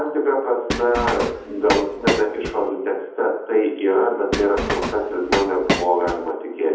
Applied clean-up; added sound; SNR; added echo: none; Train; 4 dB; reverberation time 1.0 s.